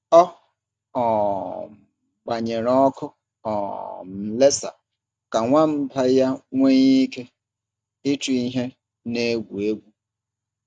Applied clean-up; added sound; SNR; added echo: none; none; none; none.